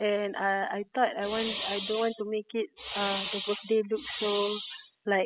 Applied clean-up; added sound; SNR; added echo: classical method spectral subtraction.